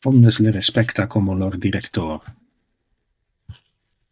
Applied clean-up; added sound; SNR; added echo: neural mask model DeepFilterNet 3.